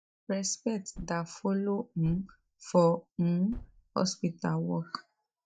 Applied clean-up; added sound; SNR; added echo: neural mask model DeepFilterNet 3.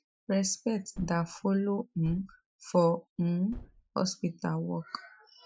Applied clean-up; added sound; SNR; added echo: classical method spectral subtraction.